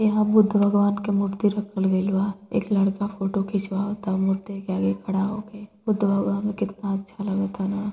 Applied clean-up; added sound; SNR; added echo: none; none; none; reverberation time 0.6 s.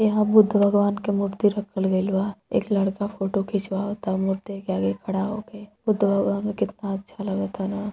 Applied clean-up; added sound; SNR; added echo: none; none; none; none.